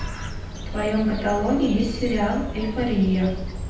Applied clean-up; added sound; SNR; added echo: none; Bird; 7 dB; reverberation time 0.9 s.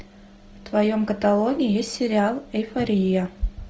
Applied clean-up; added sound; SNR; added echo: none; none; none; none.